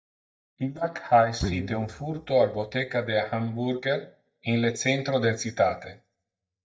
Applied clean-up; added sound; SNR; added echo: neural mask model DeepFilterNet 3.